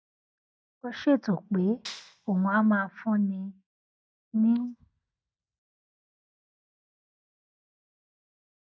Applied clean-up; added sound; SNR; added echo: neural mask model DeepFilterNet 3.